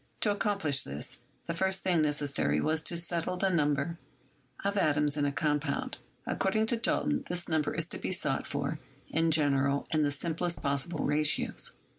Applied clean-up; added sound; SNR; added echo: none; Tap / Bass drum; 20 dB; none.